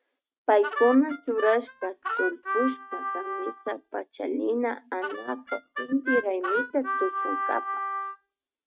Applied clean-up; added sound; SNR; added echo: neural mask model RNNoise.